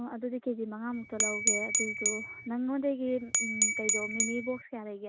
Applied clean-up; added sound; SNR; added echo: none; Glass / Bell; -4 dB; none.